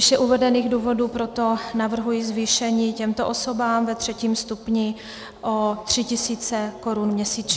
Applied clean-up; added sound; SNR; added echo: none; none; none; none.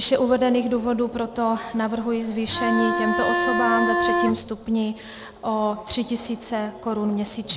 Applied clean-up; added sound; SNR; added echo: none; Bowed string instrument; 0 dB; none.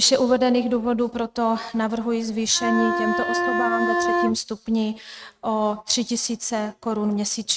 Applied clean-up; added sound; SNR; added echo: neural mask model RNNoise.